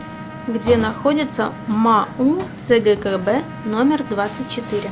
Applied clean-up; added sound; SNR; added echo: none; Trumpet; 19 dB; none.